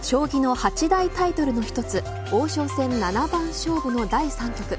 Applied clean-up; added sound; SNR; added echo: none; Siren / Dog; 19 dB; none.